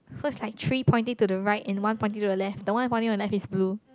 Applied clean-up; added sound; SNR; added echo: none; none; none; none.